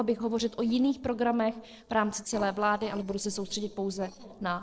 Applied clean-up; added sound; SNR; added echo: neural separator model SepFormer DNS4.